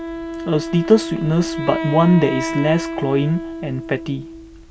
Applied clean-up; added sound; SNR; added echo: none; Wind instrument, woodwind instrument; 8 dB; none.